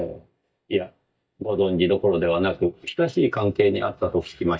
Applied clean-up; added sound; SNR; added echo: neural mask model DeepFilterNet 3.